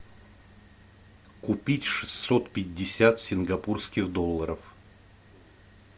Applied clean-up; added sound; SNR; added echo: none; none; none; none.